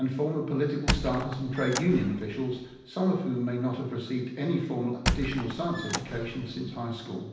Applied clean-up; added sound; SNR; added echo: none; Squeak; 4 dB; reverberation time 0.9 s.